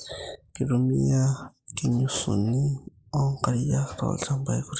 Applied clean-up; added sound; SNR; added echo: neural mask model Resemble Enhance denoiser.